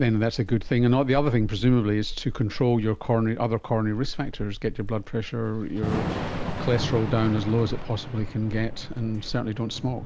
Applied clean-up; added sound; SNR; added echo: none; Thunder / Rain; 8 dB; none.